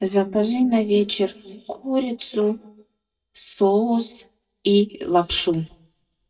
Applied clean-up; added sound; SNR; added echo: neural mask model DeepFilterNet 3.